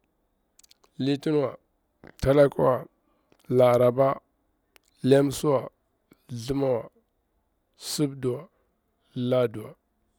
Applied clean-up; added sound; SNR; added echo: none; none; none; none.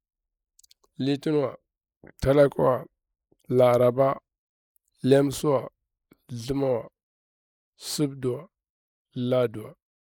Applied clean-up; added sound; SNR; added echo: neural mask model Resemble Enhance denoiser.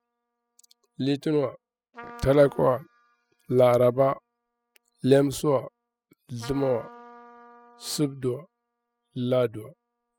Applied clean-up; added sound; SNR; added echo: classical method spectral subtraction.